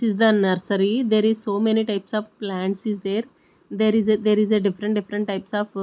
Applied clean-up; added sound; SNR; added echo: none; none; none; none.